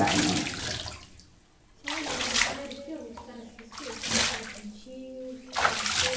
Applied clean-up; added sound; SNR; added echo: none; Bathtub (filling or washing) / Water / Liquid; -4 dB; reverberation time 1.9 s.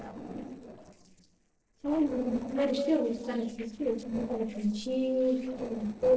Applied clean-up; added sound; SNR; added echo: neural separator model SepFormer DNS4.